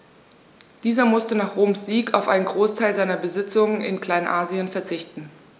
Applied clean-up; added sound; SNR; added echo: none; none; none; none.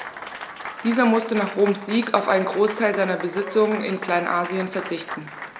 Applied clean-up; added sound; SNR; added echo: none; Applause; 12 dB; none.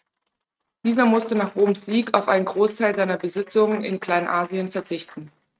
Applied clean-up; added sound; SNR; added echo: neural mask model RNNoise.